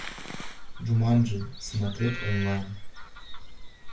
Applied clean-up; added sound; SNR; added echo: none; Bird vocalization, bird call, bird song; 14 dB; reverberation time 0.2 s.